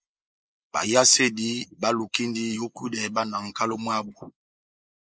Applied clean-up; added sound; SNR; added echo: neural mask model Resemble Enhance denoiser.